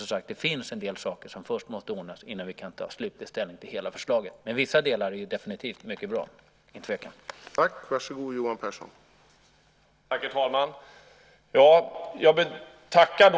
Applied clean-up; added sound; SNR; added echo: none; none; none; none.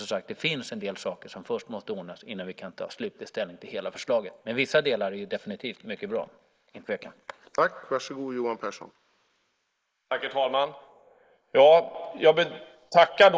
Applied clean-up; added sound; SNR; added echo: neural mask model Resemble Enhance denoiser.